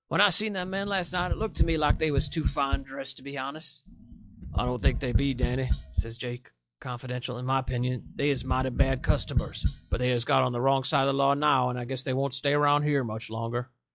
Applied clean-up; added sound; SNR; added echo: classical method log-MMSE.